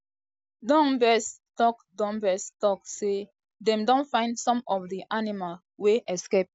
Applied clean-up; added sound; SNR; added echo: none; none; none; none.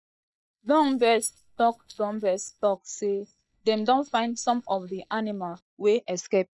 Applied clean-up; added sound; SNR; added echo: neural mask model DeepFilterNet 3.